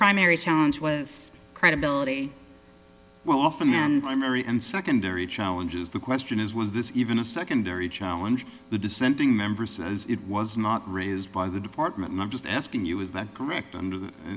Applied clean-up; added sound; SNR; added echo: none; none; none; none.